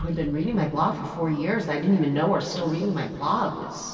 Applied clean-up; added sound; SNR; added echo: none; none; none; reverberation time 2.6 s.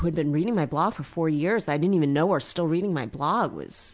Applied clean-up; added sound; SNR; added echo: none; none; none; none.